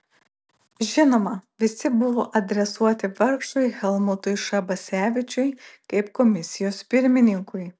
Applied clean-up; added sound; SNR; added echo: none; none; none; none.